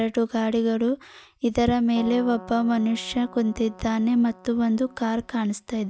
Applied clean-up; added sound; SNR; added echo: none; Keyboard (musical); 20 dB; none.